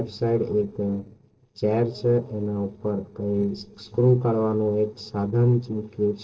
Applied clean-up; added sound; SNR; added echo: neural separator model SepFormer DNS4.